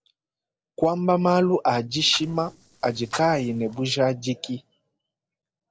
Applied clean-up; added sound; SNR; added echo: neural separator model SepFormer DNS4.